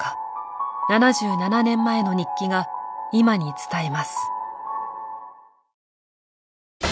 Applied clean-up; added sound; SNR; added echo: none; none; none; none.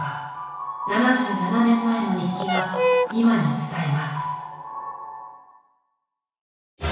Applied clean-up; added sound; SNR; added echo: none; Fowl; 1 dB; reverberation time 1.1 s.